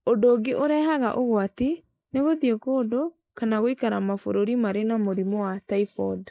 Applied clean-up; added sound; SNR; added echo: neural mask model Resemble Enhance denoiser.